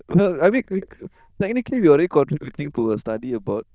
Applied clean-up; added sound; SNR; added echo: neural diffusion model UNIVERSE++.